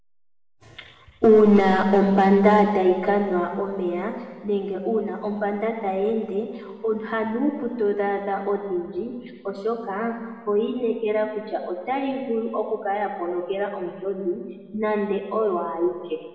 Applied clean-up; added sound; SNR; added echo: none; none; none; reverberation time 1.7 s.